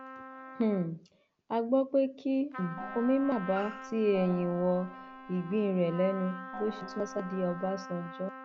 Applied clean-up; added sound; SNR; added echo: none; Gong + Trumpet; 13 dB; none.